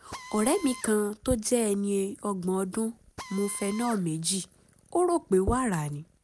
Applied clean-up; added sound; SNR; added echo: none; Drill; 20 dB; none.